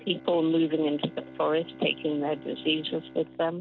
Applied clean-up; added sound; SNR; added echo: none; Bowed string instrument; 18 dB; none.